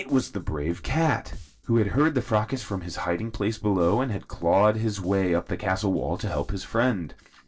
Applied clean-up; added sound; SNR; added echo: neural separator model SepFormer DNS4.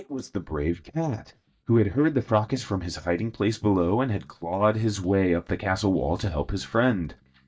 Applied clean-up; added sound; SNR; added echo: neural mask model DeepFilterNet 3.